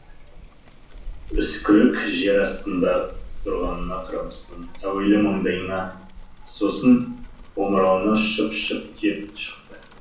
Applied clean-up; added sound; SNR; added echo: none; Rain; 13 dB; reverberation time 0.6 s.